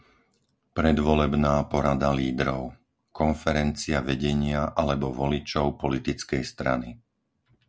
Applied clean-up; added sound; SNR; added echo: none; none; none; none.